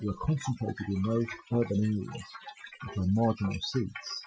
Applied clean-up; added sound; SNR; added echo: classical method Wiener filter.